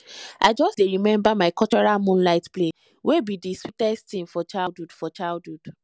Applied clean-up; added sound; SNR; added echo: none; none; none; none.